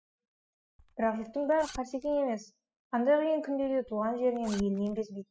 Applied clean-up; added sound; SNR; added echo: classical method spectral subtraction.